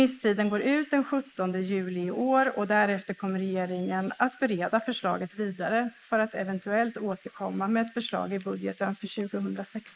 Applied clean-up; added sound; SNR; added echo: neural mask model Resemble Enhance denoiser.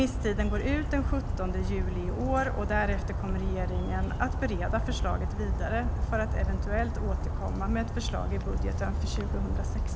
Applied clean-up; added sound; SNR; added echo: none; Bird vocalization, bird call, bird song; -3 dB; none.